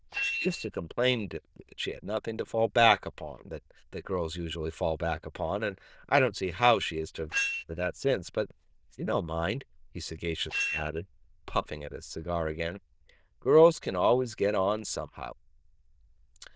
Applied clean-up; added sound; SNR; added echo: neural diffusion model UNIVERSE++.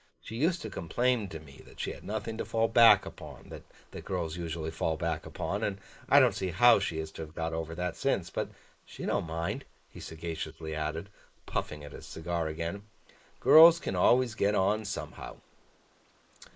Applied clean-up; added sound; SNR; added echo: neural mask model Resemble Enhance denoiser.